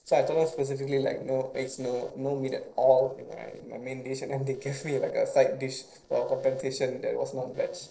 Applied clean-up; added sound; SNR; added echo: neural separator model SepFormer DNS4.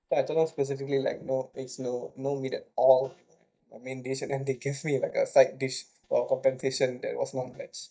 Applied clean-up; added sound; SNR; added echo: neural mask model DeepFilterNet 3.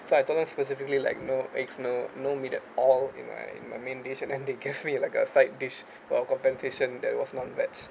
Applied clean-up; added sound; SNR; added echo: none; none; none; none.